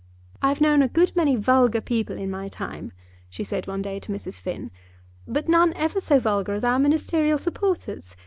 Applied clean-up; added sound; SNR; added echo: none; none; none; none.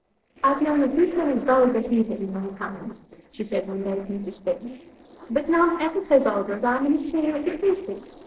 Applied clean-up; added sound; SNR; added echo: neural separator model SepFormer DNS4.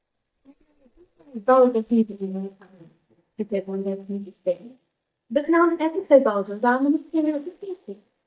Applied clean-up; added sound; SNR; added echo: neural mask model DeepFilterNet 3.